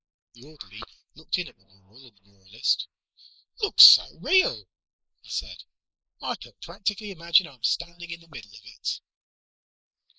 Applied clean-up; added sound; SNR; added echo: neural mask model Resemble Enhance denoiser.